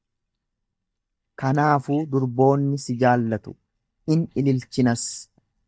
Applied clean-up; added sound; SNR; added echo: neural mask model DeepFilterNet 3.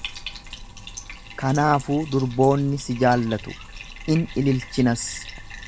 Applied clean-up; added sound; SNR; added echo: none; Bathtub (filling or washing); 14 dB; none.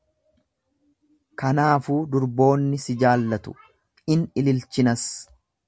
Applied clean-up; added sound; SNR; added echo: none; none; none; none.